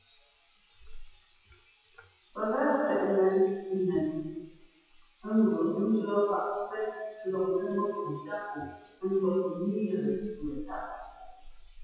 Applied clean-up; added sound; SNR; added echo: classical method WPE with log-MMSE.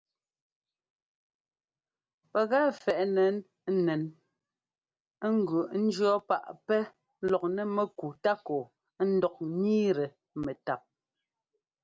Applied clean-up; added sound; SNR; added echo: none; none; none; none.